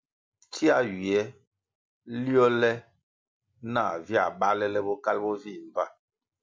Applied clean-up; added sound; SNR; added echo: none; none; none; none.